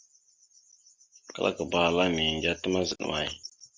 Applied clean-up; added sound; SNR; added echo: none; none; none; none.